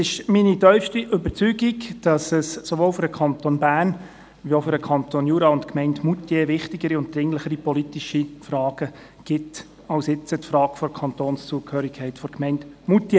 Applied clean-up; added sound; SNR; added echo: none; none; none; none.